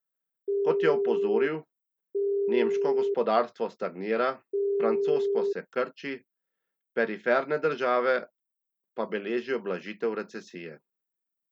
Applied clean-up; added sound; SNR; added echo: none; Telephone; -4 dB; none.